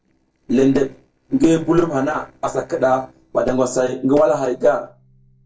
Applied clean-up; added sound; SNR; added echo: neural separator model SepFormer DNS4.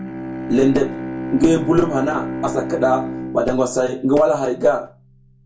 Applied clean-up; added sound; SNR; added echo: none; Bowed string instrument; 9 dB; reverberation time 0.1 s.